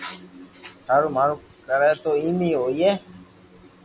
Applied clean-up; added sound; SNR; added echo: none; none; none; none.